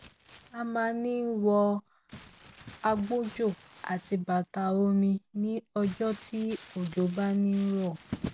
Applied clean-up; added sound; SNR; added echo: none; Crumpling, crinkling; 17 dB; none.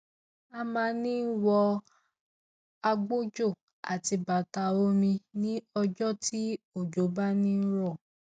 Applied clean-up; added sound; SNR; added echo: none; none; none; none.